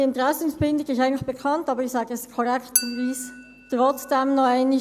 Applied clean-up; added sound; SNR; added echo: none; Chink, clink; 12 dB; none.